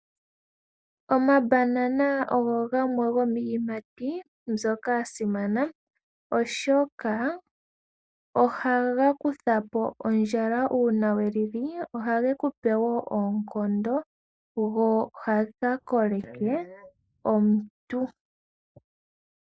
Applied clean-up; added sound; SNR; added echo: neural mask model Resemble Enhance denoiser.